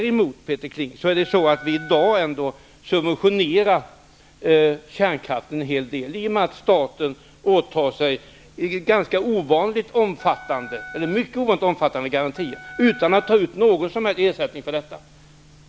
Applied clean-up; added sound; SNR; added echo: none; Wind instrument, woodwind instrument; 19 dB; none.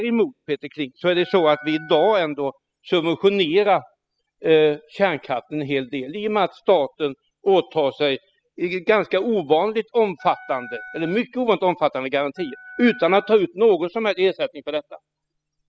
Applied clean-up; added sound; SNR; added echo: classical method spectral subtraction.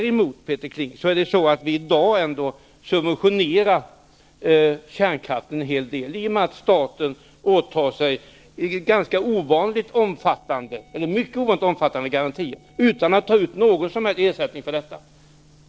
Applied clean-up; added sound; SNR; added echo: neural separator model SepFormer DNS4.